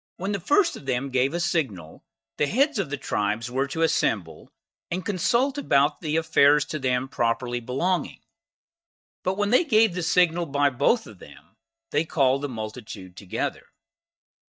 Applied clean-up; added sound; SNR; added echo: neural mask model DeepFilterNet 3.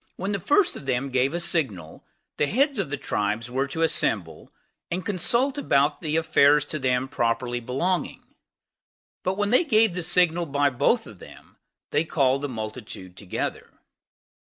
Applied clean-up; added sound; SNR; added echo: none; none; none; none.